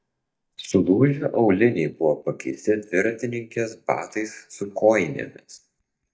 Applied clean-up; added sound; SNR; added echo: neural mask model DeepFilterNet 3.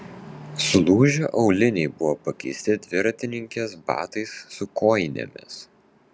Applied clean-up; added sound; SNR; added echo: none; none; none; none.